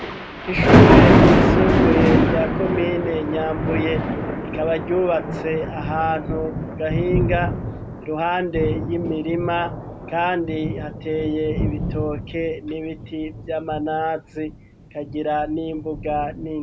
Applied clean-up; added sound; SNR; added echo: none; Thunder; -3 dB; none.